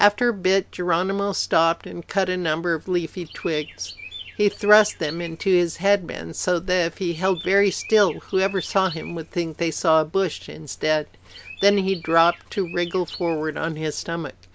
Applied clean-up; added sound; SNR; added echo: none; Chirp, tweet; 18 dB; none.